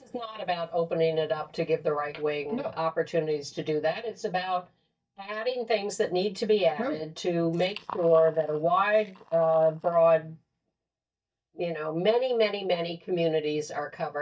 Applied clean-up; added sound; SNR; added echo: neural mask model DeepFilterNet 3.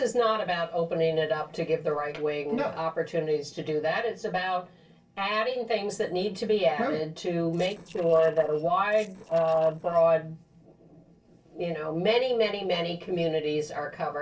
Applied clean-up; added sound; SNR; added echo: neural separator model SepFormer DNS4.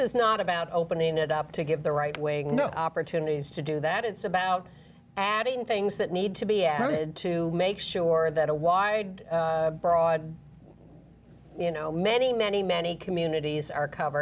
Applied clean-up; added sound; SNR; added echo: none; none; none; none.